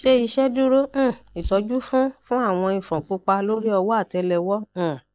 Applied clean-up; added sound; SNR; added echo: neural mask model DeepFilterNet 3.